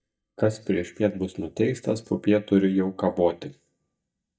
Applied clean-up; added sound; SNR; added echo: neural mask model DeepFilterNet 3.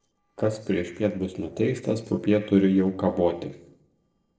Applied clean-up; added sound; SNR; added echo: neural separator model SepFormer DNS4.